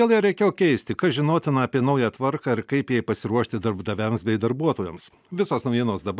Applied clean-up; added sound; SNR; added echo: none; none; none; none.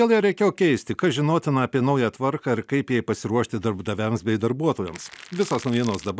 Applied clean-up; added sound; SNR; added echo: none; Crackle; 19 dB; none.